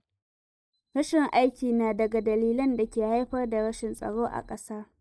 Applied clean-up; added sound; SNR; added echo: neural mask model DeepFilterNet 3.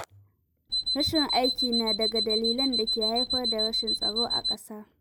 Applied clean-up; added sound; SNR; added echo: none; Alarm; -3 dB; none.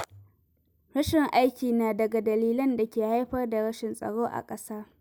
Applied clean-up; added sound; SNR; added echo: none; none; none; none.